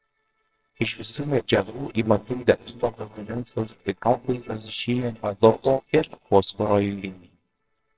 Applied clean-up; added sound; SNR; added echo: neural separator model SepFormer WHAMR!.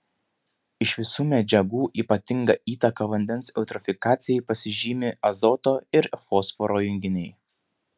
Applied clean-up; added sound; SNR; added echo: none; none; none; none.